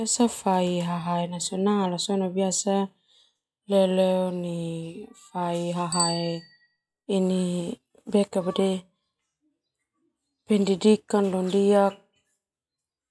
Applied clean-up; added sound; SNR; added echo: classical method log-MMSE.